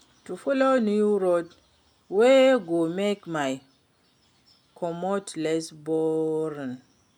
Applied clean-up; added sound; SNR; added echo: none; none; none; none.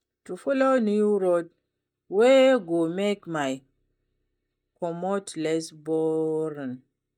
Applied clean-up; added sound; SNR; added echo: neural mask model DeepFilterNet 3.